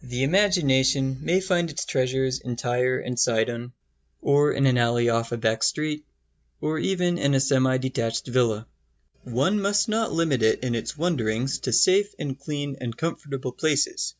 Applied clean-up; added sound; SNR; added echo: none; none; none; none.